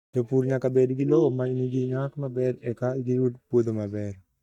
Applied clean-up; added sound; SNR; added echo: neural mask model DeepFilterNet 3.